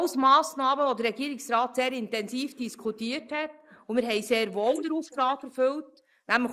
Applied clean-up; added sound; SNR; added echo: neural mask model Resemble Enhance denoiser.